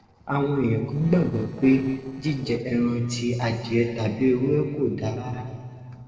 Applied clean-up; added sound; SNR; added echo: neural separator model SepFormer DNS4.